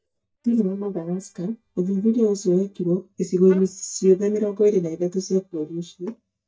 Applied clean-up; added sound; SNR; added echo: neural mask model DeepFilterNet 3.